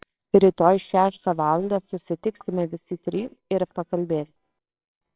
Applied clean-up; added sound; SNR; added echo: neural separator model SepFormer WHAMR!.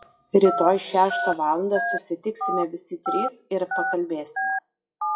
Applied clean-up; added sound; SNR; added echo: classical method WPE with log-MMSE.